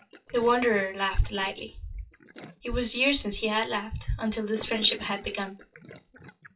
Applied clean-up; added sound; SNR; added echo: classical method WPE with log-MMSE.